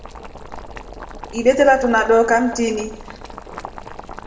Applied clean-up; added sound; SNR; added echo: none; Boiling; 15 dB; reverberation time 0.7 s.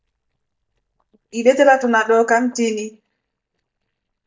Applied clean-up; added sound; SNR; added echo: neural mask model DeepFilterNet 3.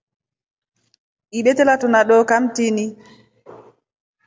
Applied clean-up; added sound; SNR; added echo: none; none; none; none.